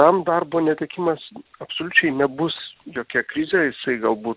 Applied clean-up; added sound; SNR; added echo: none; none; none; none.